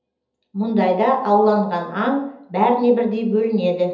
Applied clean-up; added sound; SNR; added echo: none; none; none; reverberation time 0.7 s.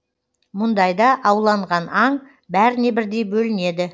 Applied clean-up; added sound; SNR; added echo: none; none; none; none.